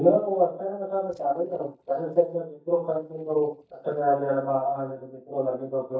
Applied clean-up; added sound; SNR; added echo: neural mask model DeepFilterNet 3.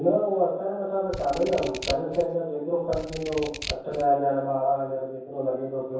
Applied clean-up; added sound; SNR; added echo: none; Scissors; 11 dB; reverberation time 0.7 s.